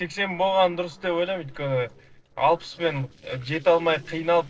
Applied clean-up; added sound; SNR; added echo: neural separator model SepFormer DNS4.